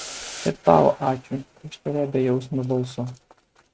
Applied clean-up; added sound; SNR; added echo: neural mask model RNNoise.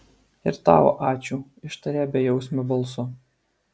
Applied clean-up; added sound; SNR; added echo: none; none; none; none.